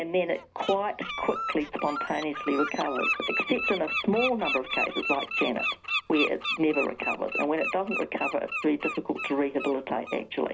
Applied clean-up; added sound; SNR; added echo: none; Bird; 5 dB; reverberation time 0.4 s.